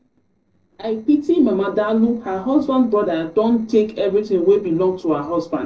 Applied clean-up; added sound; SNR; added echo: neural separator model SepFormer DNS4.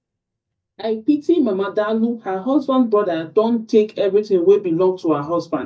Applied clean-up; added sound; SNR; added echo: neural mask model DeepFilterNet 3.